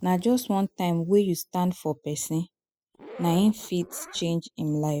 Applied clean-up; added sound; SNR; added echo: classical method spectral subtraction.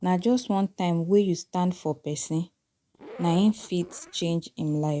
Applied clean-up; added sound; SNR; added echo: neural mask model RNNoise.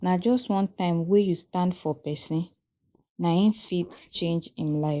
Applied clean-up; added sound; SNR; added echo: neural mask model Resemble Enhance denoiser.